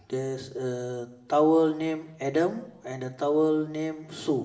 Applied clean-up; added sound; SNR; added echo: none; none; none; reverberation time 0.8 s.